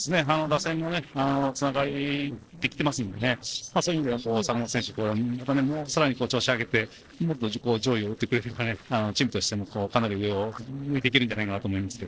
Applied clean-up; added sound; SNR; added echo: neural separator model SepFormer DNS4.